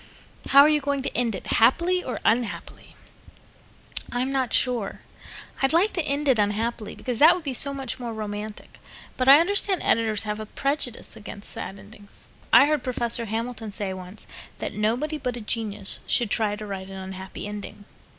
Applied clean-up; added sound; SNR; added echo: none; none; none; none.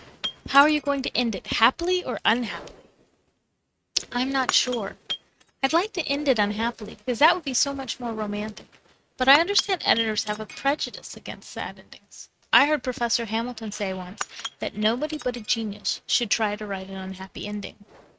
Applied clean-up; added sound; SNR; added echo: neural mask model RNNoise.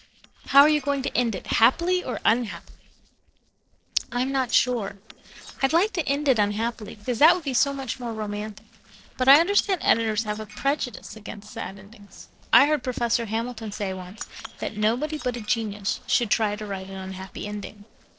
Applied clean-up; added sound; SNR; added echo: neural separator model SepFormer DNS4.